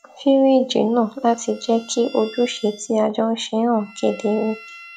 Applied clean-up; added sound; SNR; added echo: classical method log-MMSE.